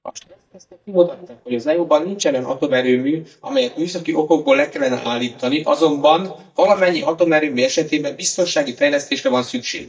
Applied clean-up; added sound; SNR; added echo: neural mask model DeepFilterNet 3.